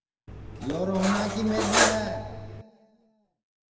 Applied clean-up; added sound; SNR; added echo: none; Cutlery, silverware; -2 dB; reverberation time 1.8 s.